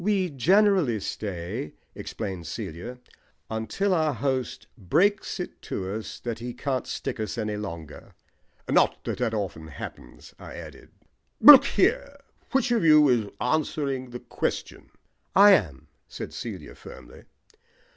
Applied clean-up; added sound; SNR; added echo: none; none; none; none.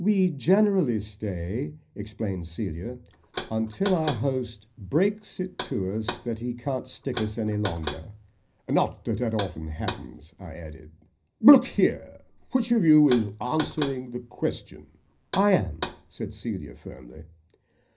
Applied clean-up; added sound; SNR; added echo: none; Knock; 12 dB; reverberation time 0.4 s.